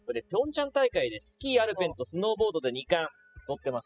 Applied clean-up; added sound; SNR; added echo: classical method spectral subtraction.